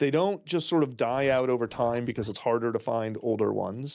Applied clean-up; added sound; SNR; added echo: neural mask model DeepFilterNet 3.